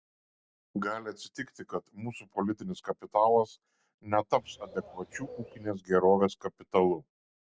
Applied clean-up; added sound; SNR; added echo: none; Bird; 18 dB; none.